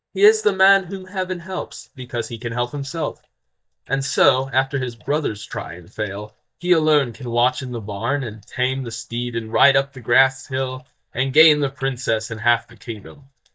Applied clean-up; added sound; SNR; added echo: neural mask model DeepFilterNet 3.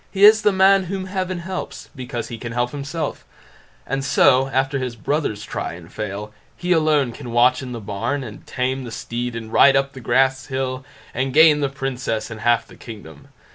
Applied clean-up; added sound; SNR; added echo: none; none; none; none.